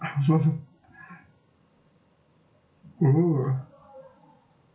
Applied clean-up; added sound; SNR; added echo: none; none; none; none.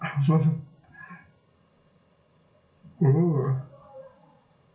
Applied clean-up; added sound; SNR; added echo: none; none; none; reverberation time 0.3 s.